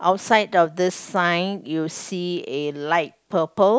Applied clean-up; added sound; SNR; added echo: none; none; none; none.